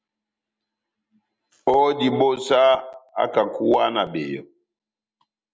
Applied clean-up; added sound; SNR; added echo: none; none; none; none.